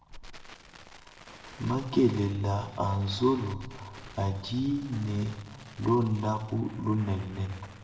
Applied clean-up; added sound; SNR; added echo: none; Crackle; 18 dB; reverberation time 1.5 s.